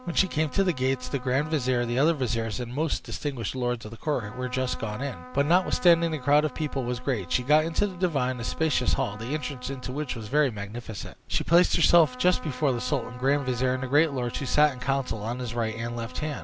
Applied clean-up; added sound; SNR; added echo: none; Trumpet; 19 dB; none.